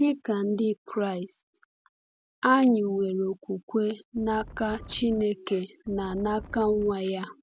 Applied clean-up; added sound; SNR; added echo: none; Wind; 16 dB; none.